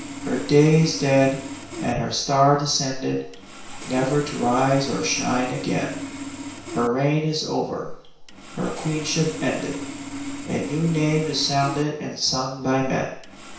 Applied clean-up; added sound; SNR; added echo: none; Sawing; 11 dB; reverberation time 0.6 s.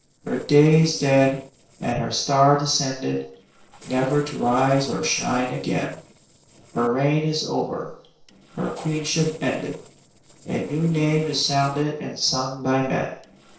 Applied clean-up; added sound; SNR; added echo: neural separator model SepFormer DNS4.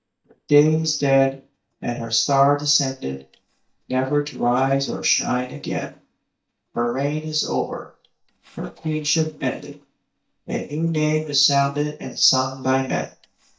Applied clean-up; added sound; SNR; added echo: neural mask model DeepFilterNet 3.